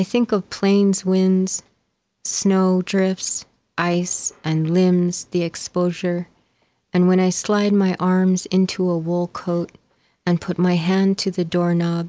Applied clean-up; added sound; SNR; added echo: none; none; none; none.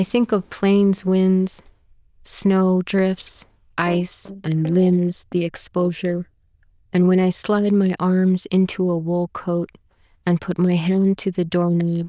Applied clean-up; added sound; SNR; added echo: neural diffusion model UNIVERSE++.